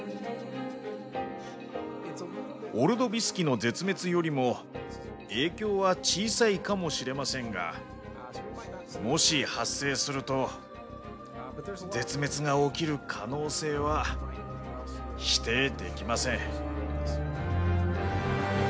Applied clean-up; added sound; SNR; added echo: none; none; none; none.